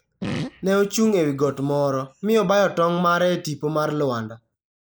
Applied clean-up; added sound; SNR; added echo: neural mask model Resemble Enhance denoiser.